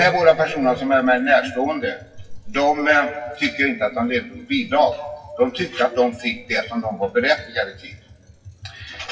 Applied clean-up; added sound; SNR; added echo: classical method WPE with log-MMSE.